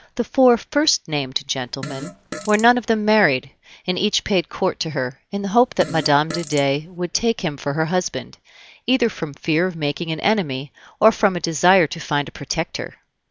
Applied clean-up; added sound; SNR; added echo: none; Fart; 14 dB; none.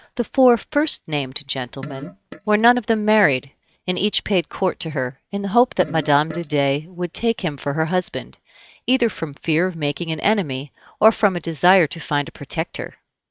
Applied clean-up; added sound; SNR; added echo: neural mask model RNNoise.